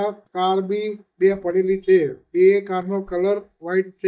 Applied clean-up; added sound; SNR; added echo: neural mask model DeepFilterNet 3.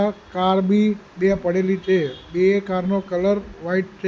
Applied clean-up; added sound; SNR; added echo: none; none; none; none.